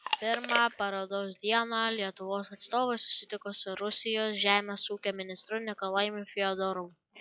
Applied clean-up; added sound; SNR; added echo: classical method log-MMSE.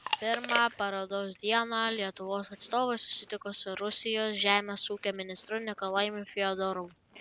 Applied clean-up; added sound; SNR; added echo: none; Chewing, mastication; 12 dB; none.